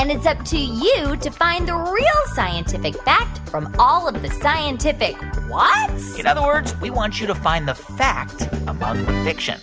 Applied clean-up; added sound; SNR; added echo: none; none; none; none.